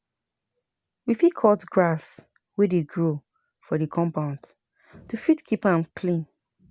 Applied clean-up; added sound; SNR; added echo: none; none; none; none.